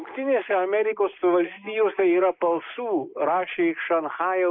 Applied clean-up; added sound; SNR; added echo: neural mask model Resemble Enhance denoiser.